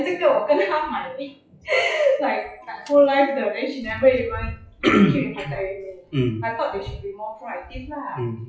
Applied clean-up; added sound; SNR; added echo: classical method WPE with log-MMSE.